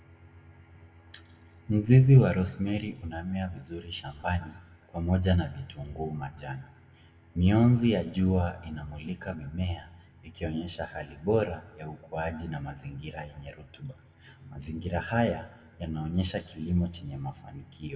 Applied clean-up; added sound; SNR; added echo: none; none; none; reverberation time 0.9 s.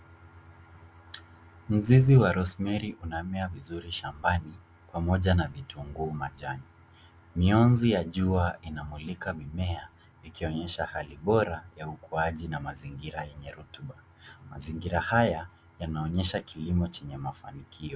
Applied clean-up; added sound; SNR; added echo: none; none; none; none.